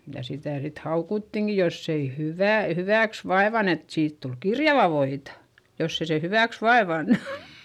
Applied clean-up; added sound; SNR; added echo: none; none; none; none.